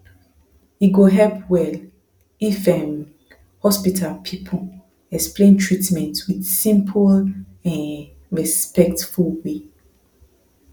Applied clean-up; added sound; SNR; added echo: none; none; none; none.